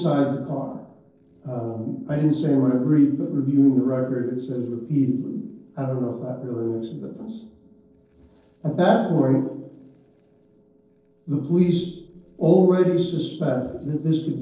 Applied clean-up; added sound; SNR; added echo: neural separator model SepFormer DNS4.